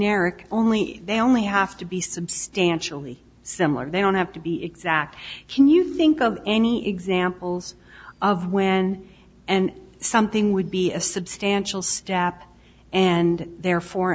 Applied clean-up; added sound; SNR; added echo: none; none; none; none.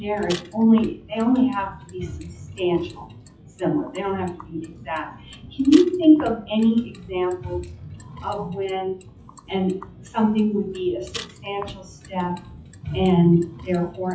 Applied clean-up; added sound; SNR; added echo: classical method WPE with log-MMSE.